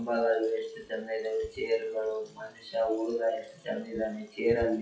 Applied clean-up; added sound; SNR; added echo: classical method WPE with log-MMSE.